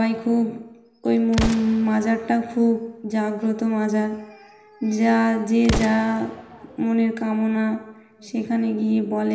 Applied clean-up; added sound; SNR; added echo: none; Explosion; 13 dB; reverberation time 0.9 s.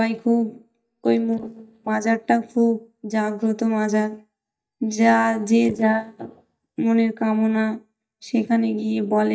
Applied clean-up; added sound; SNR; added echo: neural mask model DeepFilterNet 3.